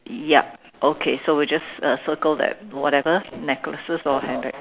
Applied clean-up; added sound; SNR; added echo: none; none; none; none.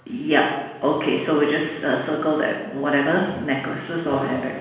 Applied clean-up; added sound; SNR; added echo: none; none; none; reverberation time 1.1 s.